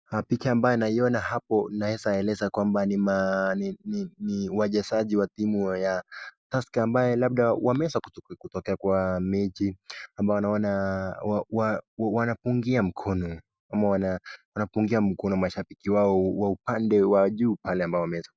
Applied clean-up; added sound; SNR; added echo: none; none; none; none.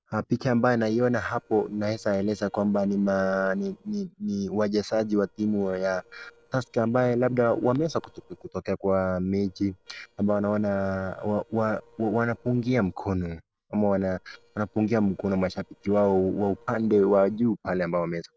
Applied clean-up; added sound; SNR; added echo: neural separator model SepFormer DNS4.